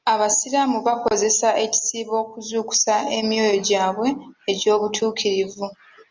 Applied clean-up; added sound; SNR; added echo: none; none; none; none.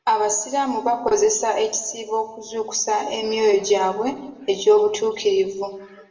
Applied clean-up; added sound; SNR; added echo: none; none; none; reverberation time 1.0 s.